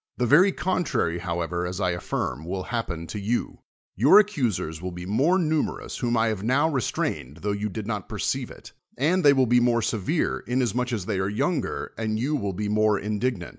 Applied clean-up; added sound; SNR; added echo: none; none; none; none.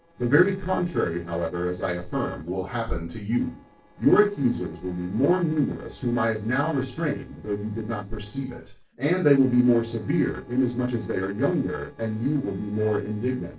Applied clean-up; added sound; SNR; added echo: neural separator model SepFormer DNS4.